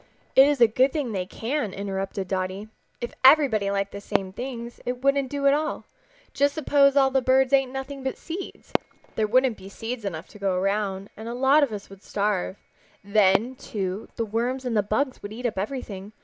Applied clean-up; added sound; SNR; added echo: none; Fireworks; 15 dB; none.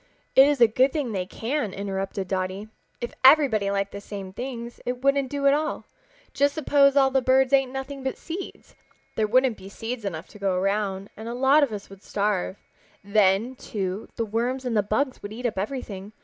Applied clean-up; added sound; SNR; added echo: none; none; none; none.